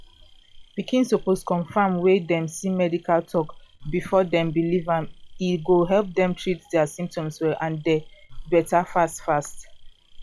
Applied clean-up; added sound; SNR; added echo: classical method log-MMSE.